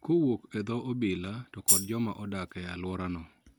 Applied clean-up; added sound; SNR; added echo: none; Tambourine; -3 dB; none.